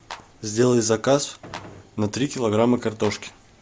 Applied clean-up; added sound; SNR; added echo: none; Clapping + Gunshot, gunfire; 18 dB; none.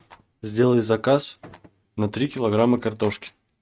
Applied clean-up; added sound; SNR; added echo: neural mask model RNNoise.